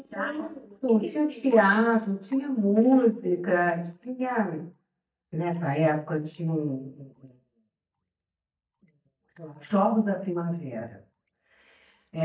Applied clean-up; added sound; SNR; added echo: neural mask model DeepFilterNet 3.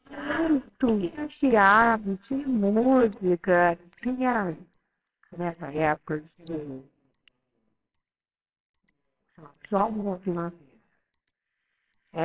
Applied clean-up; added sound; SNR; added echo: neural separator model SepFormer WHAMR!.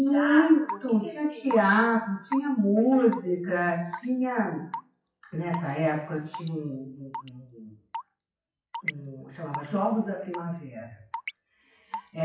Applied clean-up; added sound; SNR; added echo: classical method WPE with log-MMSE.